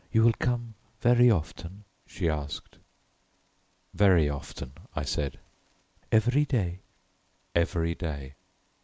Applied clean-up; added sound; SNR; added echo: none; none; none; none.